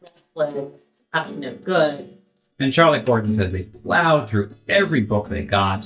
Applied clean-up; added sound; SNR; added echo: neural mask model DeepFilterNet 3.